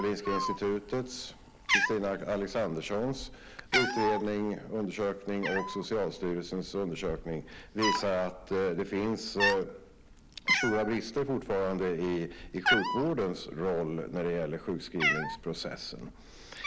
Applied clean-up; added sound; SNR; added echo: none; Cat; 3 dB; none.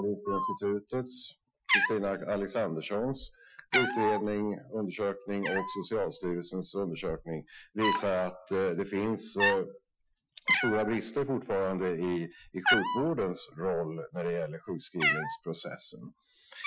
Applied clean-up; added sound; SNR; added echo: classical method Wiener filter.